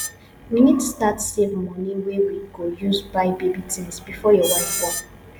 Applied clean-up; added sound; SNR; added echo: none; Screech; 11 dB; none.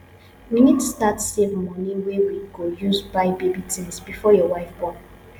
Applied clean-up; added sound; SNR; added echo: none; none; none; none.